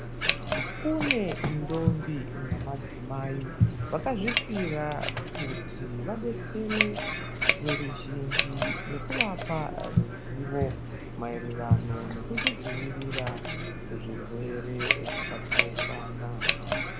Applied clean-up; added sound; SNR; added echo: none; Scissors; -4 dB; none.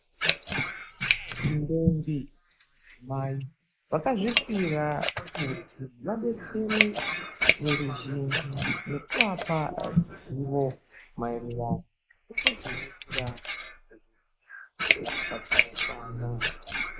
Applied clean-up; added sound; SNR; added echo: neural mask model Resemble Enhance denoiser.